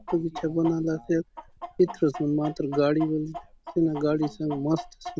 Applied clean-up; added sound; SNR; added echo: none; Chicken, rooster; 15 dB; none.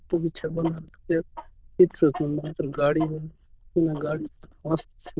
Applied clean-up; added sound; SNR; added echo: neural diffusion model UNIVERSE++.